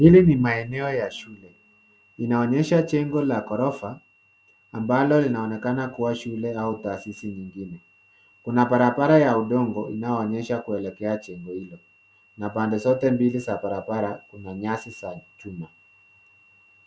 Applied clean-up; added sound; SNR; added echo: none; none; none; none.